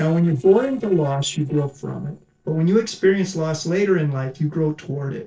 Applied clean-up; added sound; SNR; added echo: neural separator model SepFormer DNS4.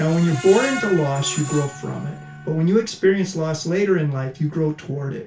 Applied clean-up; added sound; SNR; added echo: none; Screech; 14 dB; reverberation time 0.3 s.